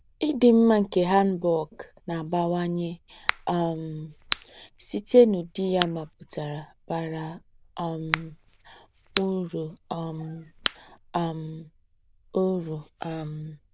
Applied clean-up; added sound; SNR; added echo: neural diffusion model UNIVERSE++.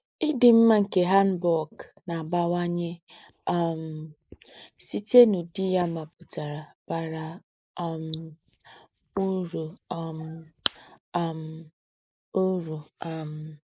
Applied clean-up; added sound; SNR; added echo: neural mask model Resemble Enhance denoiser.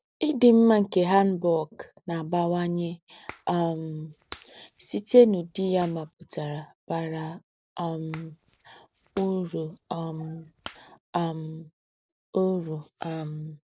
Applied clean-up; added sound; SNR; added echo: neural separator model SepFormer DNS4.